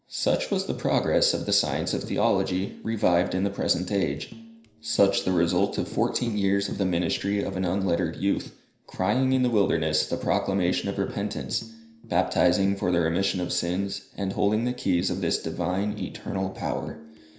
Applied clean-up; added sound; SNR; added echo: none; Tambourine; 18 dB; reverberation time 0.5 s.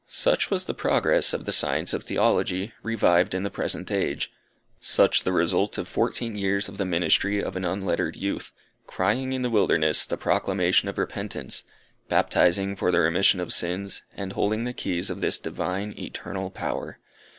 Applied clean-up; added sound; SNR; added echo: none; none; none; none.